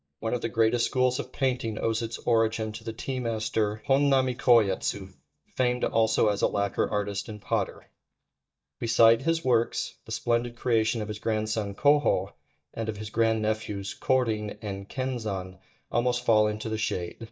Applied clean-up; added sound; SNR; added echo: neural mask model DeepFilterNet 3.